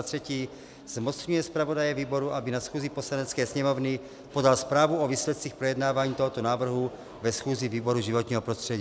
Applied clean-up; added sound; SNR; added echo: none; none; none; none.